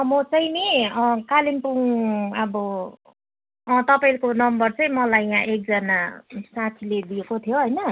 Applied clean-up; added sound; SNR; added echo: none; none; none; none.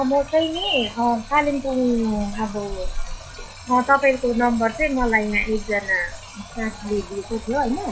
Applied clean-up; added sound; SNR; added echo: classical method log-MMSE.